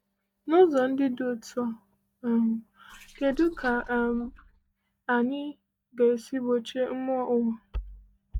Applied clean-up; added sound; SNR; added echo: neural mask model DeepFilterNet 3.